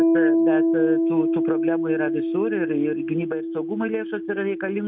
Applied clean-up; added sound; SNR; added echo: none; Piano; -4 dB; none.